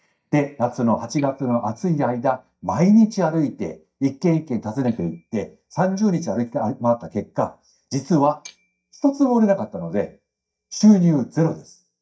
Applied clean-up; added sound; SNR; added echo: neural mask model DeepFilterNet 3.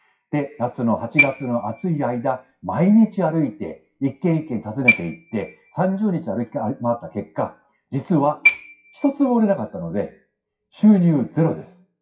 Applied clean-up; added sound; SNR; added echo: classical method WPE with log-MMSE.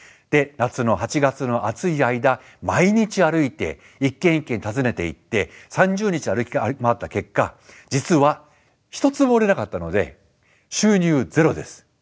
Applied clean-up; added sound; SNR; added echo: none; none; none; none.